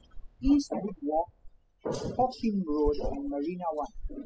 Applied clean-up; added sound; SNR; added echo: classical method spectral subtraction.